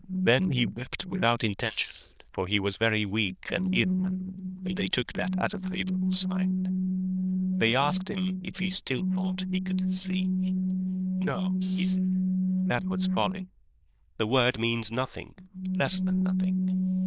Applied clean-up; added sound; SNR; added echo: neural diffusion model UNIVERSE++.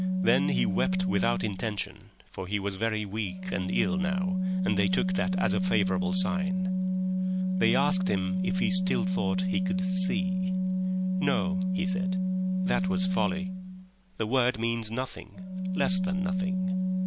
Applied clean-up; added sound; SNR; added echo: none; Organ + Bell; -3 dB; none.